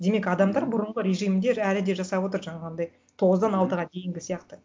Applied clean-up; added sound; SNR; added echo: none; none; none; none.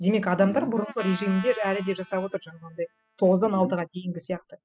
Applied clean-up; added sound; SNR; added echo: classical method spectral subtraction.